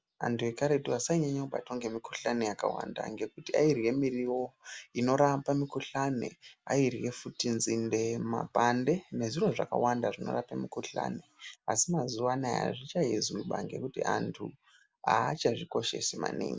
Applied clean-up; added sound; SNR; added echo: none; none; none; none.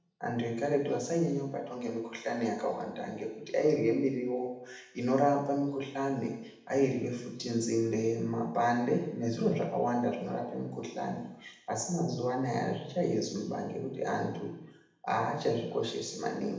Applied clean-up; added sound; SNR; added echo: none; none; none; reverberation time 0.8 s.